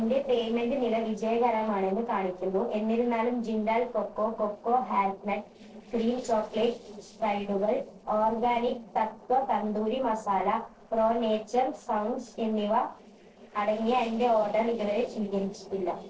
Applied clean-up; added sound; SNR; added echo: neural separator model SepFormer DNS4.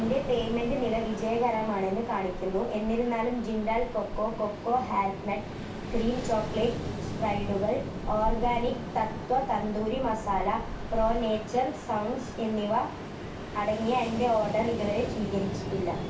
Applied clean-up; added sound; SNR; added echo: none; Ocean; 6 dB; reverberation time 0.2 s.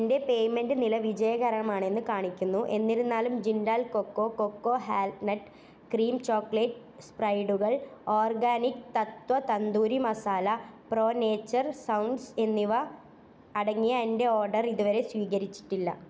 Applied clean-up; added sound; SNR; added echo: none; none; none; none.